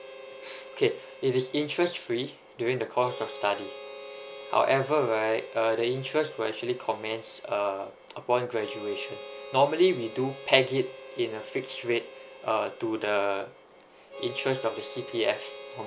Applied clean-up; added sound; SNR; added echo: none; Harmonica; 15 dB; none.